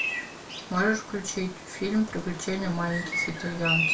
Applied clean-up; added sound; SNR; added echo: none; Bird vocalization, bird call, bird song; 3 dB; reverberation time 0.2 s.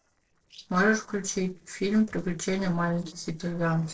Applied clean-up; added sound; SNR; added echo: neural separator model SepFormer DNS4.